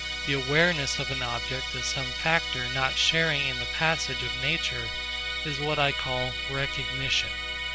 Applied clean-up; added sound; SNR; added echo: none; Musical instrument; 3 dB; none.